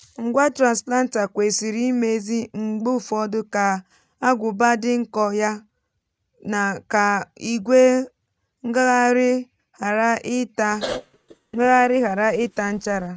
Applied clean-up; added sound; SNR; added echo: neural mask model RNNoise.